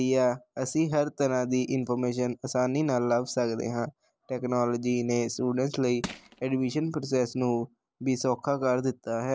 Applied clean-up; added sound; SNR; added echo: neural separator model SepFormer DNS4.